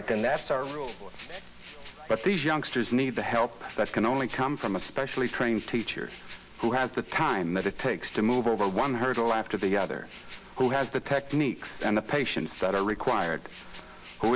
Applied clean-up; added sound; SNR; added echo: none; Rattle (instrument); 17 dB; reverberation time 1.0 s.